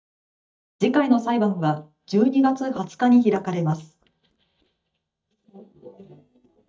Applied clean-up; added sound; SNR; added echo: neural mask model DeepFilterNet 3.